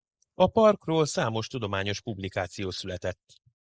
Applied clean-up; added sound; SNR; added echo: neural mask model Resemble Enhance denoiser.